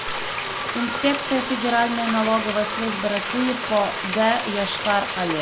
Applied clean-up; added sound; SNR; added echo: none; Frying (food); 5 dB; none.